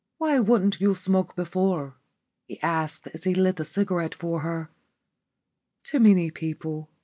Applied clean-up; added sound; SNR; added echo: none; none; none; none.